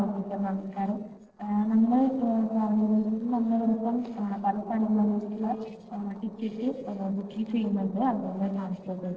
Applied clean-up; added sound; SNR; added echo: neural separator model SepFormer DNS4.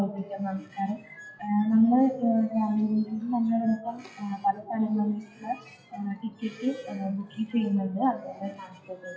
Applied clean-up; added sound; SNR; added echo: classical method WPE with log-MMSE.